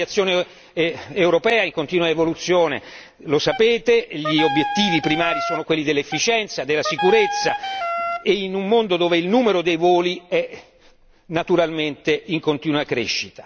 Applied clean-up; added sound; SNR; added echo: none; Wind instrument, woodwind instrument; 5 dB; none.